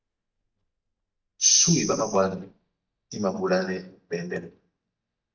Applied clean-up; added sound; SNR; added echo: neural mask model DeepFilterNet 3.